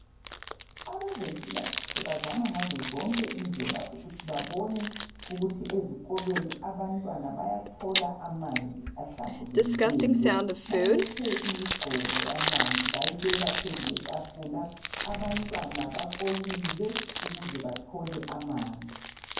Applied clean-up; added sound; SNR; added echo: none; Crumpling, crinkling; 0 dB; reverberation time 0.9 s.